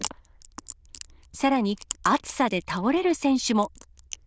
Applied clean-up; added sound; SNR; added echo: neural diffusion model UNIVERSE++.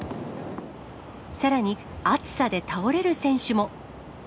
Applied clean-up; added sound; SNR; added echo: none; none; none; none.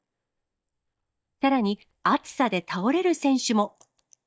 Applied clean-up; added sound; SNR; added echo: neural mask model DeepFilterNet 3.